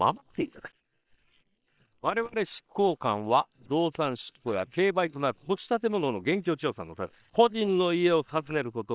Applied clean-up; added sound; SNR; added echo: neural separator model SepFormer WHAM!.